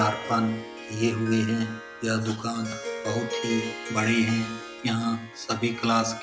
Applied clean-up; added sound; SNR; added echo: none; Harp; 9 dB; none.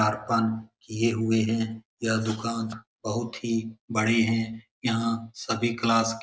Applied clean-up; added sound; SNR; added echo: none; none; none; none.